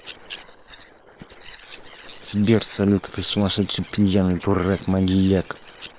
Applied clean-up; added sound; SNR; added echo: neural separator model SepFormer WHAM!.